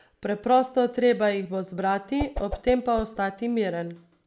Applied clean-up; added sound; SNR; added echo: none; Whoosh, swoosh, swish; 10 dB; none.